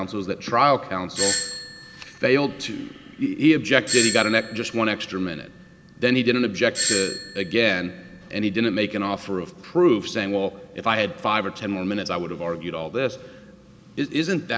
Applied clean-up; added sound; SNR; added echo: none; Doorbell; 7 dB; none.